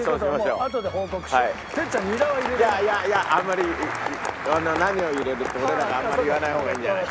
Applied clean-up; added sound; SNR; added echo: none; Applause; 7 dB; none.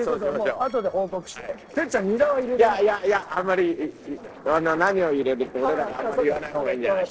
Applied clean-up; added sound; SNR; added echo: neural separator model SepFormer DNS4.